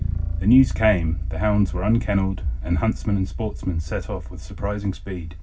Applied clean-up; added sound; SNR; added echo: none; Bass guitar; 5 dB; reverberation time 0.4 s.